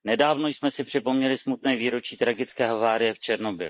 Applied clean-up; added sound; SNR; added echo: neural mask model Resemble Enhance denoiser.